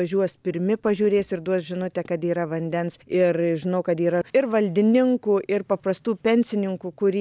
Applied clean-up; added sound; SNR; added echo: none; none; none; none.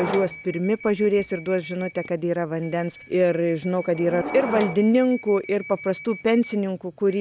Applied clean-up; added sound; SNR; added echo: none; Subway, metro, underground / Door; 13 dB; none.